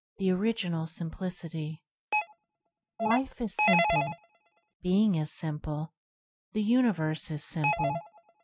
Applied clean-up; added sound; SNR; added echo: neural mask model RNNoise.